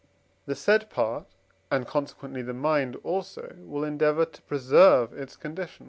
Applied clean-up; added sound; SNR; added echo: none; none; none; none.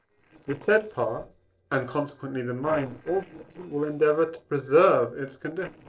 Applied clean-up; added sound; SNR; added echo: neural separator model SepFormer DNS4.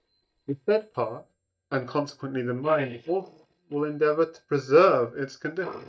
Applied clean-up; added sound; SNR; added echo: neural mask model DeepFilterNet 3.